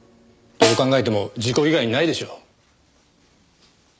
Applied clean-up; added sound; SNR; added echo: none; Snare drum; 2 dB; none.